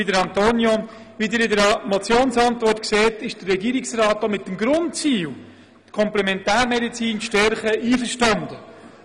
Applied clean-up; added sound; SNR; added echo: none; none; none; none.